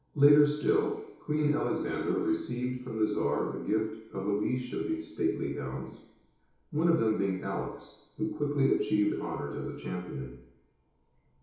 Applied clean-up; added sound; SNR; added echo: none; none; none; reverberation time 2.2 s.